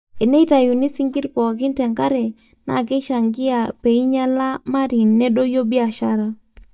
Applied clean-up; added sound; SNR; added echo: neural mask model DeepFilterNet 3.